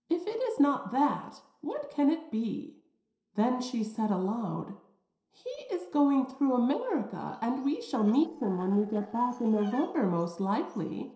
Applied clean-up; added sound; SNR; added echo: neural separator model SepFormer DNS4.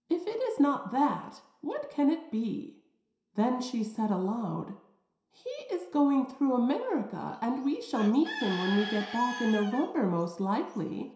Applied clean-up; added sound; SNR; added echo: none; Bird / Chicken, rooster; 12 dB; reverberation time 0.7 s.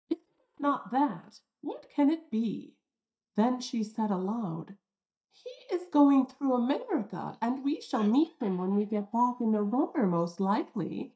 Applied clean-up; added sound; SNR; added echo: neural mask model DeepFilterNet 3.